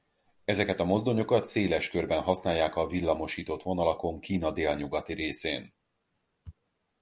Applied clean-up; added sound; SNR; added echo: none; none; none; none.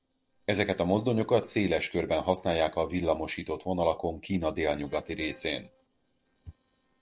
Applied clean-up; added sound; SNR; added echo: neural separator model SepFormer DNS4.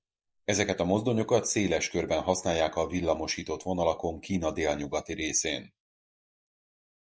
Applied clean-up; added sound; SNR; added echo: neural mask model Resemble Enhance denoiser.